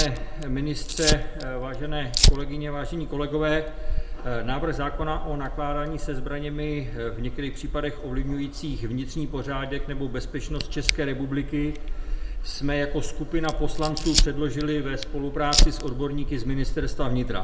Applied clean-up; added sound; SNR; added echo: none; Fire; -3 dB; reverberation time 0.4 s.